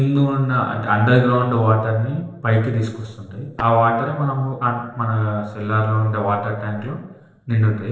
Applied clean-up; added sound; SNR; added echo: neural separator model SepFormer DNS4.